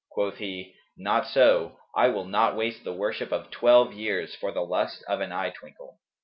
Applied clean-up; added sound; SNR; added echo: none; none; none; none.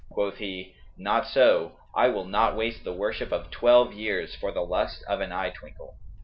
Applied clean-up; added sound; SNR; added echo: none; Wind / Bird; 17 dB; none.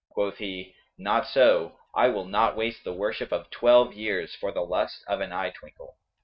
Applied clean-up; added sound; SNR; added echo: neural mask model RNNoise.